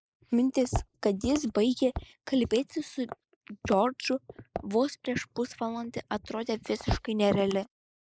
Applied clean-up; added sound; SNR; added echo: neural mask model Resemble Enhance denoiser.